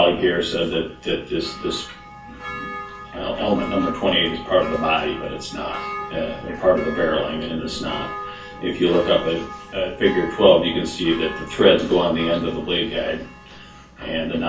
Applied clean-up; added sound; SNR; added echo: none; Church bell; 14 dB; reverberation time 0.3 s.